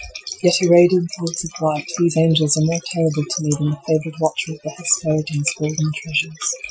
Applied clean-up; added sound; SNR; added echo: classical method Wiener filter.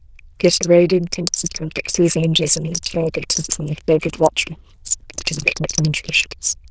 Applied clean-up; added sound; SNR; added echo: neural diffusion model UNIVERSE++.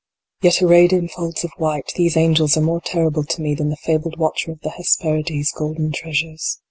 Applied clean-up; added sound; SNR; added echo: none; none; none; none.